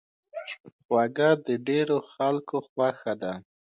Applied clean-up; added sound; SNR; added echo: none; none; none; none.